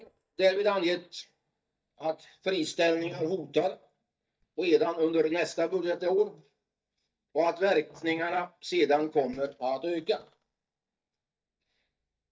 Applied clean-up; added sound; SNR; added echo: neural mask model DeepFilterNet 3.